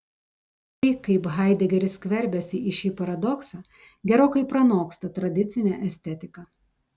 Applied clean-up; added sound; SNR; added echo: none; none; none; none.